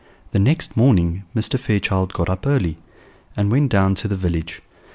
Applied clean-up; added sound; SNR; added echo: none; none; none; none.